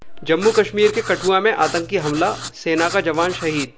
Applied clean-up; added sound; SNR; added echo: none; Writing; 13 dB; none.